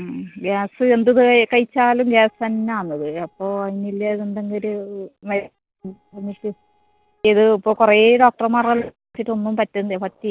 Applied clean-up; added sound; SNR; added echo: neural separator model SepFormer DNS4.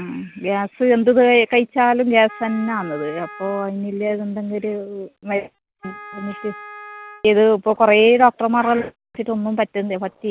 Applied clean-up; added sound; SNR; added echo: none; Wind instrument, woodwind instrument; 20 dB; none.